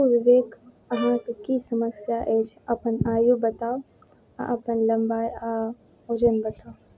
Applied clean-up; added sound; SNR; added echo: none; Brass instrument; 14 dB; none.